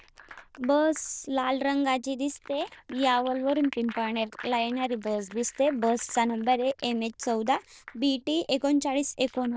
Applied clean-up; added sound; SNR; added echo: neural diffusion model UNIVERSE++.